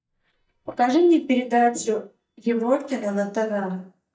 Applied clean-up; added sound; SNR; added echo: neural mask model DeepFilterNet 3.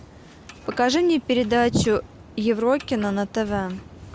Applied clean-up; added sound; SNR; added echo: none; none; none; none.